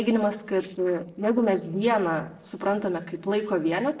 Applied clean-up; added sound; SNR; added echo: neural separator model SepFormer DNS4.